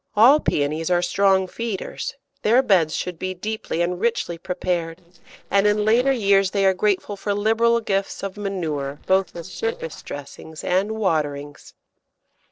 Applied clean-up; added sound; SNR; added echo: neural separator model SepFormer DNS4.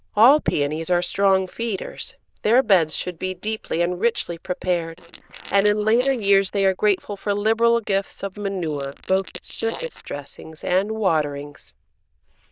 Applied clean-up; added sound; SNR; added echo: neural diffusion model UNIVERSE++.